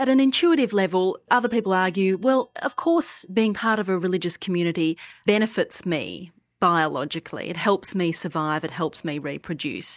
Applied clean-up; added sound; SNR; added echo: neural mask model DeepFilterNet 3.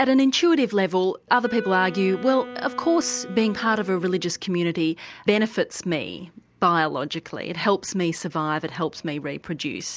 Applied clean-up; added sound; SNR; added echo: none; Wind instrument, woodwind instrument; 15 dB; none.